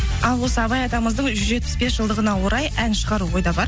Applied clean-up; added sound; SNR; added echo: none; none; none; none.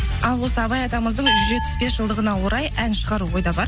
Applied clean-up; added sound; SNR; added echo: none; Glass; 3 dB; none.